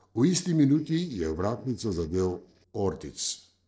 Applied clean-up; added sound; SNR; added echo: neural separator model SepFormer DNS4.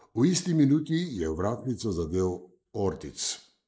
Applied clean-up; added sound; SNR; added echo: neural mask model Resemble Enhance denoiser.